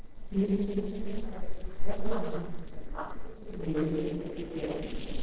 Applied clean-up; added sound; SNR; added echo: neural separator model SepFormer DNS4.